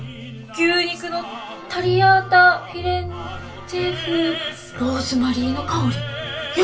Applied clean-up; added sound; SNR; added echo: none; none; none; reverberation time 0.2 s.